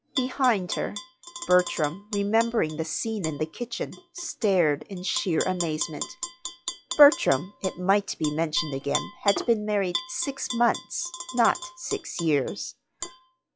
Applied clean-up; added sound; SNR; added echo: classical method log-MMSE.